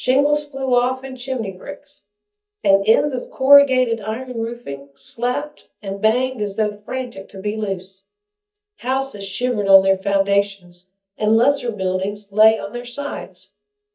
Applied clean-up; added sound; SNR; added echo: neural mask model DeepFilterNet 3.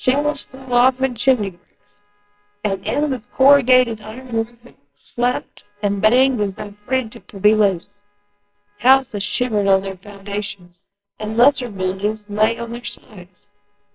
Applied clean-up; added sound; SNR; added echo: neural separator model SepFormer WHAMR!.